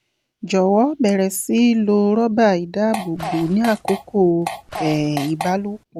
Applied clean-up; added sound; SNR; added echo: none; Fart; 11 dB; none.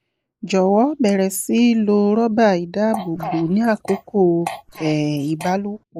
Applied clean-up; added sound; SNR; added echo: neural mask model Resemble Enhance denoiser.